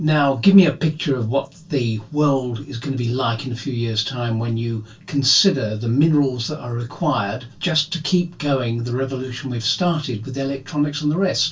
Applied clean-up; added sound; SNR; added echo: none; none; none; reverberation time 0.2 s.